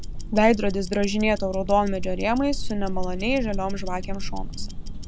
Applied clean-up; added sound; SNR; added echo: none; Tick-tock; 2 dB; none.